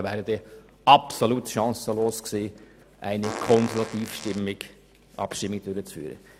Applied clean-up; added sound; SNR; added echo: none; Fart; 11 dB; none.